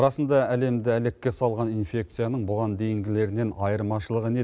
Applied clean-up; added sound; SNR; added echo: none; none; none; none.